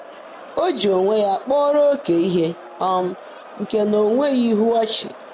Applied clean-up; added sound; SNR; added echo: none; Crowd; 19 dB; none.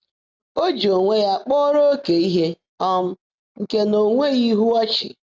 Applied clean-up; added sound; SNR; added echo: none; none; none; none.